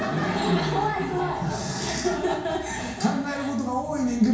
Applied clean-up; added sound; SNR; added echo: none; Engine starting / Motorcycle; 18 dB; reverberation time 0.6 s.